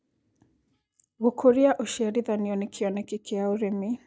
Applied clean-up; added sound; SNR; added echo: neural mask model DeepFilterNet 3.